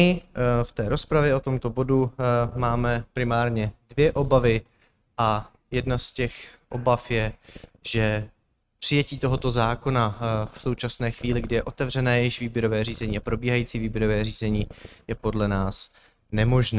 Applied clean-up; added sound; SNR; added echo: neural mask model RNNoise.